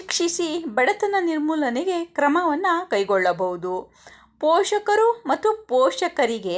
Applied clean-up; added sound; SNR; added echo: none; none; none; none.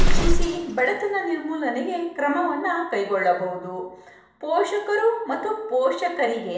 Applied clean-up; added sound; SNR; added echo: none; Explosion; 1 dB; reverberation time 0.8 s.